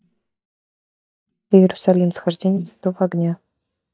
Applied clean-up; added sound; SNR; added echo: neural mask model DeepFilterNet 3.